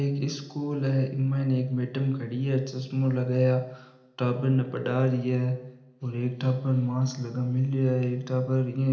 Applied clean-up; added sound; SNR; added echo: none; none; none; reverberation time 0.8 s.